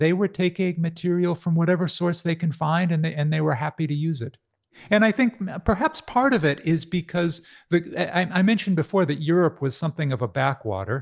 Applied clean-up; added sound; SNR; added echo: none; none; none; none.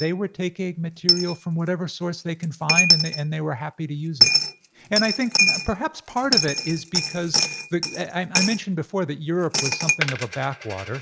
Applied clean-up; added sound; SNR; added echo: none; Coin (dropping); -2 dB; none.